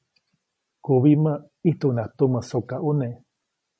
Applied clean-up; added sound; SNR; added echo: none; none; none; none.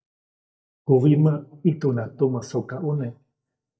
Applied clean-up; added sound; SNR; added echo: neural mask model DeepFilterNet 3.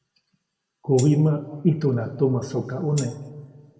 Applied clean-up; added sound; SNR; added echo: none; Tambourine; 16 dB; reverberation time 1.7 s.